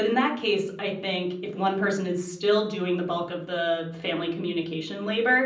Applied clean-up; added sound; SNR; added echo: none; none; none; reverberation time 0.6 s.